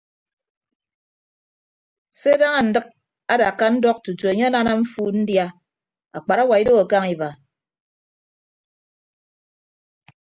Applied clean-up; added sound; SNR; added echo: none; none; none; none.